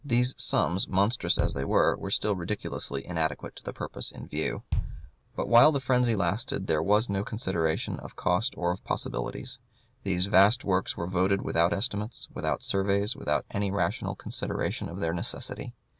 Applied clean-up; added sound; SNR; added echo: none; Bass drum; 8 dB; none.